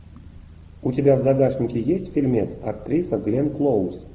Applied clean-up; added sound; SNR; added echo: none; none; none; none.